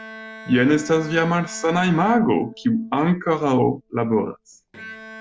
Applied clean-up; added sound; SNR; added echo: none; Bowed string instrument; 19 dB; none.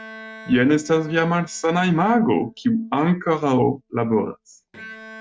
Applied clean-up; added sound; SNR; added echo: neural mask model RNNoise.